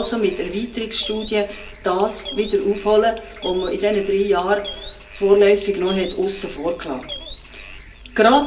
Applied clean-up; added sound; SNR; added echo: none; Bird; 12 dB; reverberation time 0.2 s.